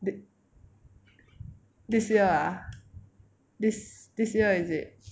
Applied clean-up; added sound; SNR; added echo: none; none; none; none.